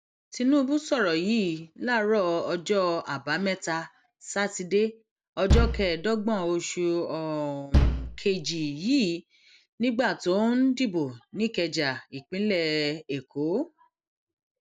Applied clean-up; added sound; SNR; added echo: none; Bass drum; -2 dB; none.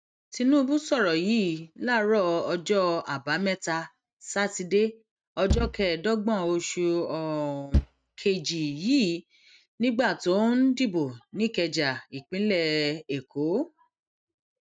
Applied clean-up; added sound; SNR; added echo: neural mask model RNNoise.